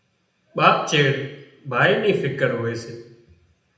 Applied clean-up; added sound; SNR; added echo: none; none; none; reverberation time 0.8 s.